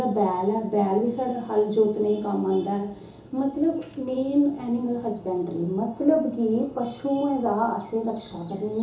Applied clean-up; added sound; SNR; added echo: none; none; none; reverberation time 0.8 s.